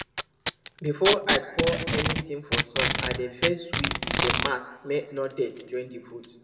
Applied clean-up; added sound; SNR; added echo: none; Packing tape, duct tape; -3 dB; reverberation time 1.3 s.